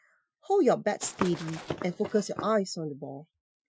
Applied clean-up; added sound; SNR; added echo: classical method Wiener filter.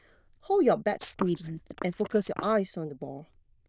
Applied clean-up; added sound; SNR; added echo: neural diffusion model UNIVERSE++.